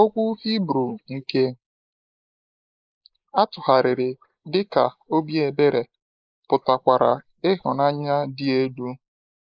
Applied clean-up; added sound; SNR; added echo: neural mask model Resemble Enhance denoiser.